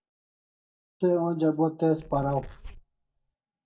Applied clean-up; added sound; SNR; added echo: neural mask model DeepFilterNet 3.